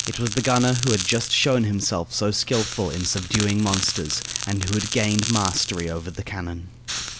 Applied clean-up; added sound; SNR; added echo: none; Crackle; 7 dB; none.